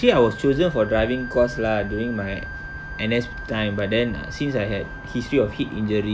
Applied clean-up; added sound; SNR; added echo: none; Wind instrument, woodwind instrument; 15 dB; none.